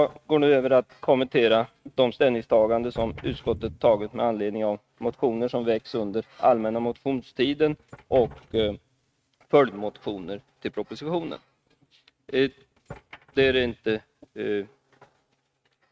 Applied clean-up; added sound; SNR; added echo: neural mask model RNNoise.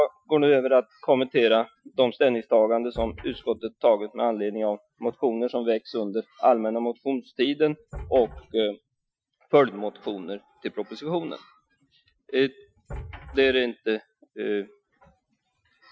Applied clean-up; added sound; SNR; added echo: classical method Wiener filter.